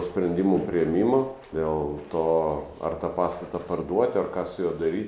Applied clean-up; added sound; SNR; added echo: none; none; none; none.